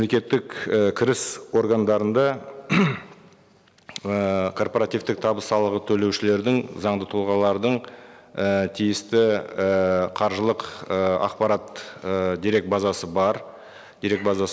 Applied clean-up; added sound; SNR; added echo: none; none; none; none.